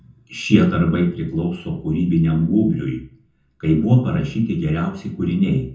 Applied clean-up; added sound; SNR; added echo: none; none; none; reverberation time 0.6 s.